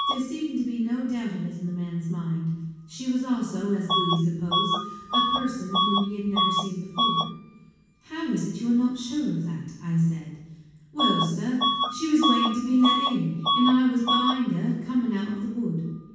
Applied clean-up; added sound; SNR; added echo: none; Bus / Alarm; 3 dB; reverberation time 1.2 s.